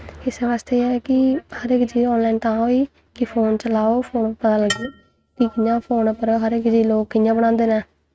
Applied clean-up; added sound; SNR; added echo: neural mask model RNNoise.